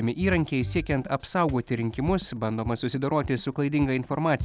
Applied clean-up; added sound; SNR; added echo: none; none; none; none.